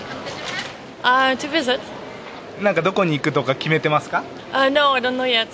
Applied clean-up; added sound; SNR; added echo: none; none; none; none.